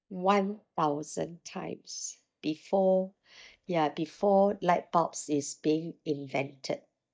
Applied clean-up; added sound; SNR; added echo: neural mask model DeepFilterNet 3.